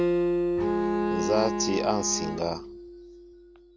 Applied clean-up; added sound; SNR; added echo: none; Bowed string instrument + Acoustic guitar; -3 dB; none.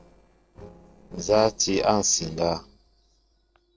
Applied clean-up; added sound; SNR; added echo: neural separator model SepFormer DNS4.